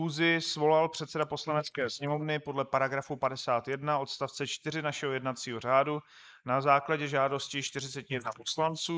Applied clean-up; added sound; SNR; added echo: neural mask model Resemble Enhance denoiser.